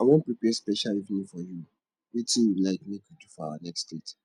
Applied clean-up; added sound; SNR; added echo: none; none; none; none.